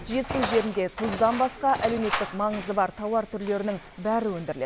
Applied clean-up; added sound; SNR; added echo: none; Engine; 7 dB; none.